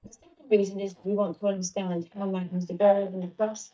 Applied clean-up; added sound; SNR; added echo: neural mask model DeepFilterNet 3.